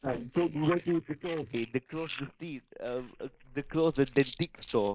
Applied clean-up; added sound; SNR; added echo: neural mask model Resemble Enhance denoiser.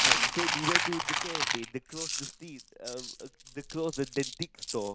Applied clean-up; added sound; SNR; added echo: none; Coin (dropping); -5 dB; none.